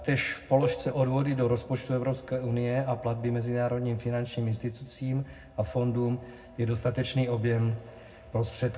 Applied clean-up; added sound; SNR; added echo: none; Cowbell; 9 dB; reverberation time 0.3 s.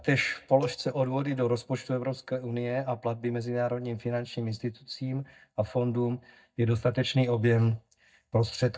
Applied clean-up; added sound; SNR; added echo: neural mask model DeepFilterNet 3.